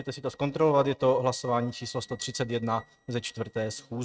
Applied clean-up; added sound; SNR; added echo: neural mask model RNNoise.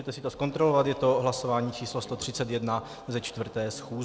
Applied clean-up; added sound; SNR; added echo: none; none; none; none.